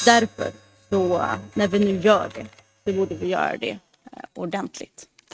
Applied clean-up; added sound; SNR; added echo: neural mask model RNNoise.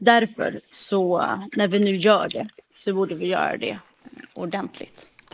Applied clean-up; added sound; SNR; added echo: neural mask model Resemble Enhance denoiser.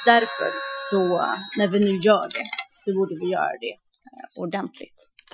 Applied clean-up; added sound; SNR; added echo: classical method Wiener filter.